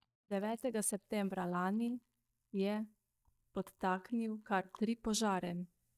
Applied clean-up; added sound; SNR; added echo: neural mask model DeepFilterNet 3.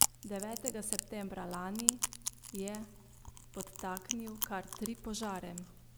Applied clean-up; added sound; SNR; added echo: none; Chewing, mastication; -3 dB; none.